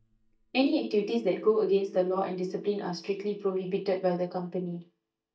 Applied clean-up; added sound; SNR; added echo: neural mask model DeepFilterNet 3.